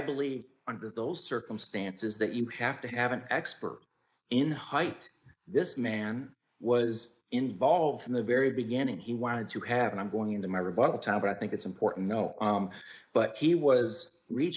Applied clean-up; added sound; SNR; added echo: neural mask model Resemble Enhance denoiser.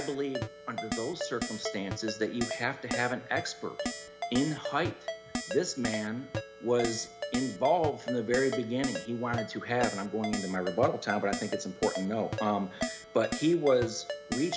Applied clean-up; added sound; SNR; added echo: none; Ringtone + Keyboard (musical); 6 dB; none.